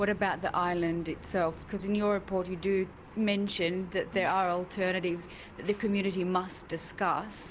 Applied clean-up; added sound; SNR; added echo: none; none; none; none.